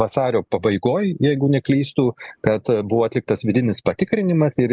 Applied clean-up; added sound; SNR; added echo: none; none; none; none.